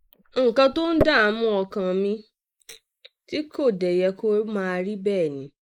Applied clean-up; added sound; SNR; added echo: neural mask model Resemble Enhance denoiser.